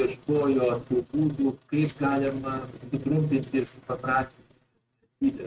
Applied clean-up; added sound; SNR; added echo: neural mask model RNNoise.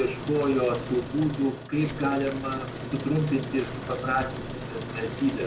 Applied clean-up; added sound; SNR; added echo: none; Truck; 7 dB; none.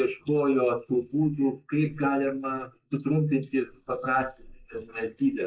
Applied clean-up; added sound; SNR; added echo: neural mask model Resemble Enhance denoiser.